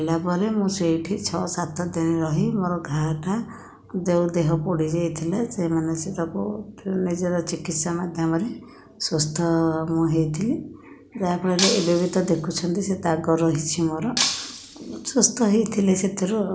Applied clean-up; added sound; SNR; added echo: none; Shatter; 5 dB; none.